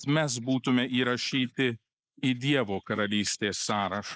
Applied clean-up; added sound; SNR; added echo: neural mask model Resemble Enhance denoiser.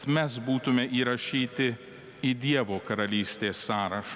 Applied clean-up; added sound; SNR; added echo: none; none; none; none.